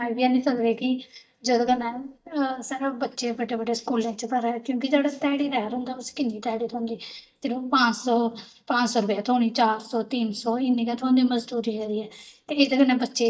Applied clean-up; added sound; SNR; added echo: neural mask model DeepFilterNet 3.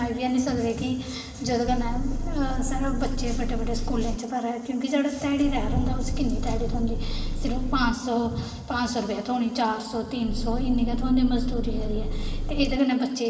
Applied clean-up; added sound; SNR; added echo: none; Engine; 0 dB; reverberation time 2.0 s.